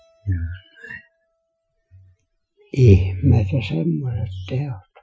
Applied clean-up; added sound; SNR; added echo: classical method Wiener filter.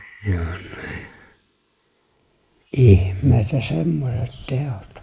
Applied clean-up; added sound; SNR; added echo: neural mask model Resemble Enhance denoiser.